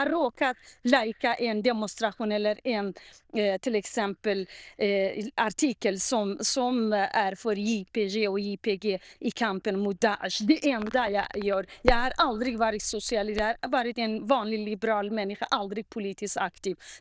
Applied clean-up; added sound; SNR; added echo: neural diffusion model UNIVERSE++.